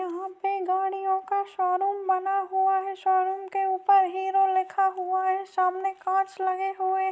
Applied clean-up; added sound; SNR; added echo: none; none; none; none.